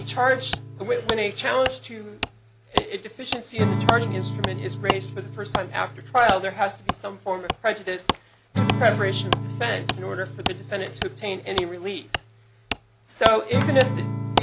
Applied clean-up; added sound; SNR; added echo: none; Acoustic guitar / Strum + Wood; 1 dB; none.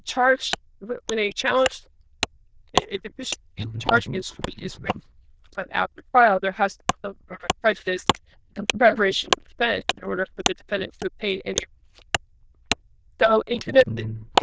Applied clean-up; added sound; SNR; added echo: neural diffusion model UNIVERSE++.